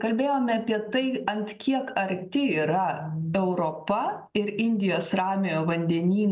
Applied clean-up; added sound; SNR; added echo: none; none; none; none.